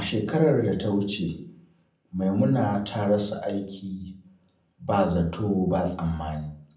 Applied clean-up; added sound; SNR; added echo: none; none; none; reverberation time 0.6 s.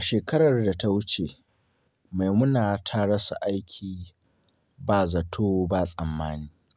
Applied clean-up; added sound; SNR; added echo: none; none; none; none.